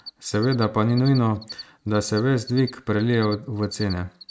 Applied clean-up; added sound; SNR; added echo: neural mask model RNNoise.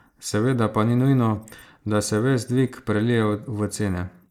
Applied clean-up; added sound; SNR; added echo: neural mask model Resemble Enhance denoiser.